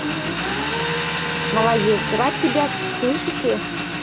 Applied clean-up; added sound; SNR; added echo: none; Engine; 0 dB; none.